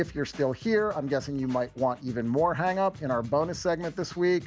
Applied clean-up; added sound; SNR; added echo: none; none; none; none.